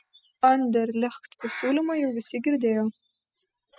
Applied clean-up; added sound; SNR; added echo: classical method spectral subtraction.